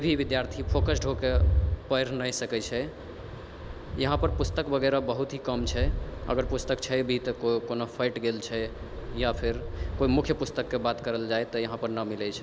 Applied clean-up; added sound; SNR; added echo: none; Thunder; 4 dB; none.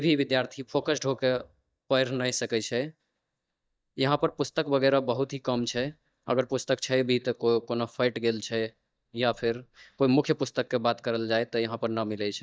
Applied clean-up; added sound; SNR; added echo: neural mask model DeepFilterNet 3.